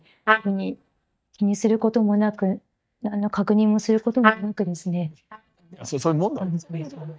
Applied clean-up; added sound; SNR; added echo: neural mask model DeepFilterNet 3.